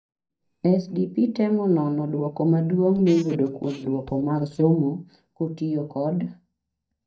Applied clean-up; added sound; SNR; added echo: neural mask model DeepFilterNet 3.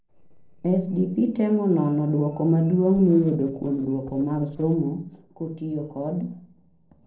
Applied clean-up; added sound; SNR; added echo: neural separator model SepFormer DNS4.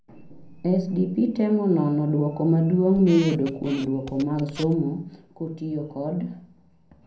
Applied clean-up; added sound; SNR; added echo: none; Squeak; 17 dB; reverberation time 0.5 s.